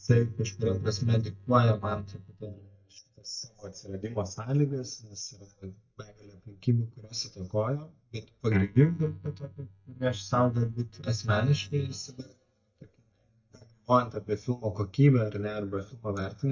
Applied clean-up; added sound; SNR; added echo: neural mask model DeepFilterNet 3.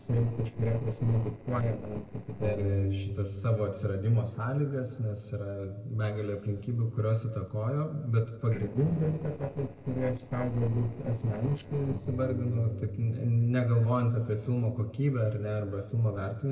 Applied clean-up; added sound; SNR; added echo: neural separator model SepFormer DNS4.